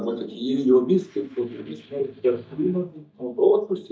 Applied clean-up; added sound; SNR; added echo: neural mask model DeepFilterNet 3.